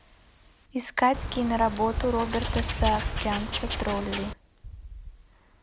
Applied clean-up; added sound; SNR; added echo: none; Wild animals; 2 dB; none.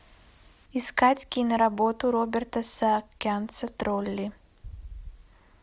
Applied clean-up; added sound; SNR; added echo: none; none; none; none.